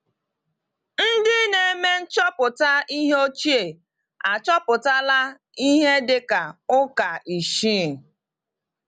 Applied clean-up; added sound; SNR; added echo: none; none; none; none.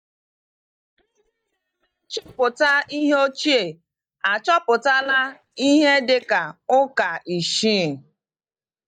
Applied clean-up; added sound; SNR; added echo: neural mask model DeepFilterNet 3.